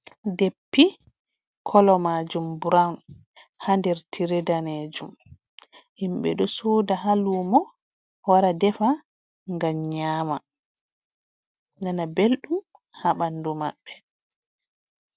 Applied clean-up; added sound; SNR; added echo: none; none; none; none.